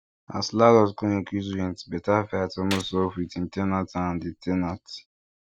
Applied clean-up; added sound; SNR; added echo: none; Gunshot, gunfire; 17 dB; none.